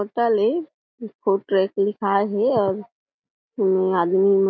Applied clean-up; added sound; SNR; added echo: none; none; none; none.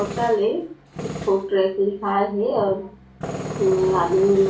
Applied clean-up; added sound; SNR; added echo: none; Tools; 12 dB; reverberation time 0.3 s.